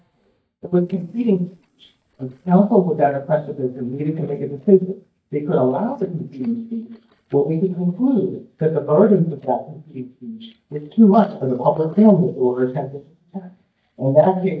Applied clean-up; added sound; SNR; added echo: neural mask model DeepFilterNet 3.